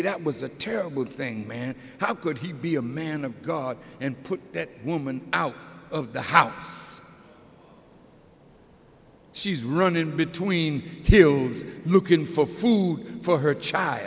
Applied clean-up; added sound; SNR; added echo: none; none; none; none.